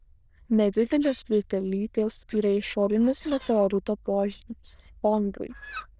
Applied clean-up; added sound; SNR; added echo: neural diffusion model UNIVERSE++.